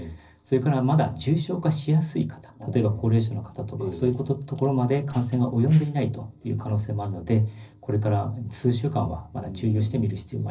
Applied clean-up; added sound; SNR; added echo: neural separator model SepFormer DNS4.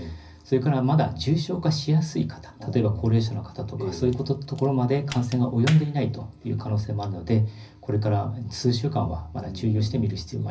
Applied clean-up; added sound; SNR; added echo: none; Crack; 18 dB; reverberation time 0.4 s.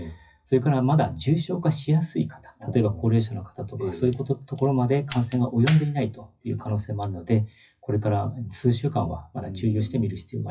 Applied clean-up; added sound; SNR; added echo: classical method WPE with log-MMSE.